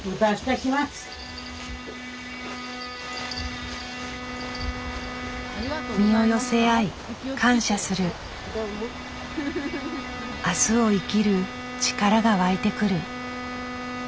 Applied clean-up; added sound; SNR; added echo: none; Bowed string instrument; 10 dB; none.